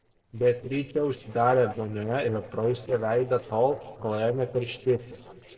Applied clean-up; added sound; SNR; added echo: neural separator model SepFormer DNS4.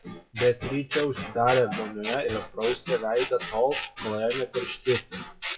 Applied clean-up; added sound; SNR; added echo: classical method WPE with log-MMSE.